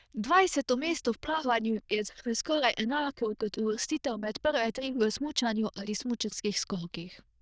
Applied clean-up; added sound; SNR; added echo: neural diffusion model UNIVERSE++.